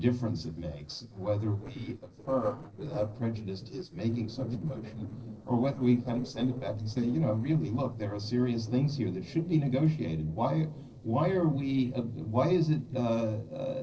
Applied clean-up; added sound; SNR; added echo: neural separator model SepFormer DNS4.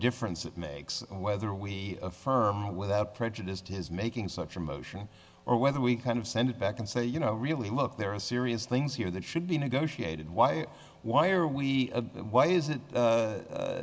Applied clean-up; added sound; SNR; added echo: none; none; none; none.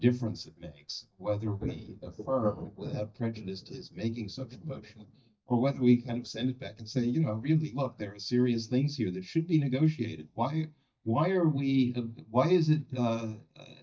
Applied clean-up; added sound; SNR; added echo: neural mask model DeepFilterNet 3.